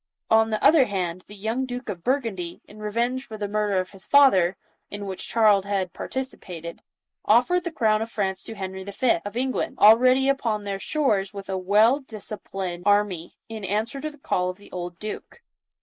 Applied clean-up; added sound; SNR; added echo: neural mask model Resemble Enhance denoiser.